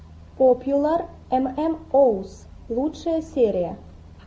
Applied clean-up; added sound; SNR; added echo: none; none; none; none.